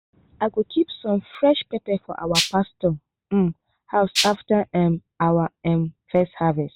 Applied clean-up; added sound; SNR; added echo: none; Rattle (instrument); 1 dB; none.